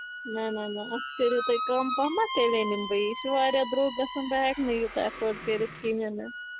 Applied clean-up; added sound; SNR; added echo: none; Squeak; 9 dB; none.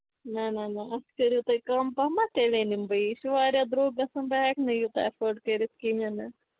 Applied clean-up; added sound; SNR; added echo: none; none; none; none.